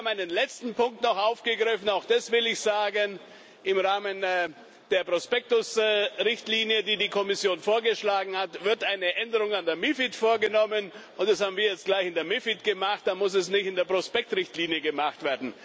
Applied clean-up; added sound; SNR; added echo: none; none; none; none.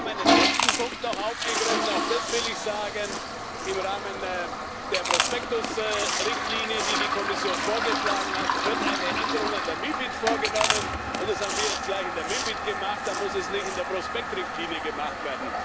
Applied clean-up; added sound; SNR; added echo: none; Chewing, mastication + Toilet flush; -4 dB; none.